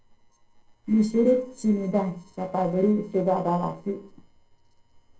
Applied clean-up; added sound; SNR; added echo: neural separator model SepFormer DNS4.